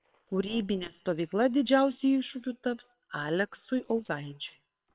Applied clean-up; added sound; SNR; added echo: neural separator model SepFormer WHAM!.